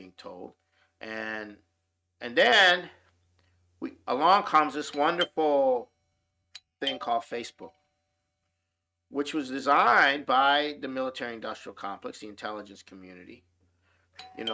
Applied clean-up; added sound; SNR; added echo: neural mask model RNNoise.